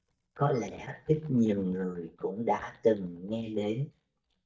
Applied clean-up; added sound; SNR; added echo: neural mask model DeepFilterNet 3.